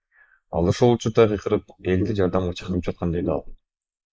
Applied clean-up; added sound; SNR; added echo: neural mask model Resemble Enhance denoiser.